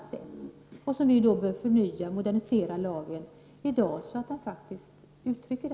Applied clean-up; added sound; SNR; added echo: none; none; none; none.